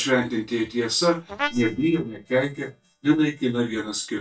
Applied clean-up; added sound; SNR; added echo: neural mask model DeepFilterNet 3.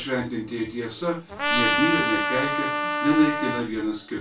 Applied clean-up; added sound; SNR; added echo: none; Trumpet; -1 dB; reverberation time 0.2 s.